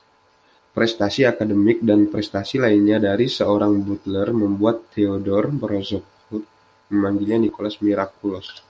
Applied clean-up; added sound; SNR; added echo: none; none; none; none.